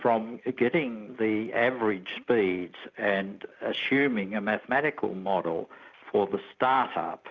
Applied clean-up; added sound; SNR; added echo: none; none; none; none.